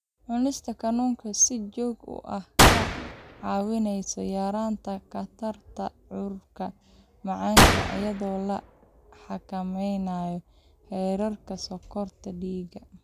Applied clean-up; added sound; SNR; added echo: none; Gunshot, gunfire; -5 dB; none.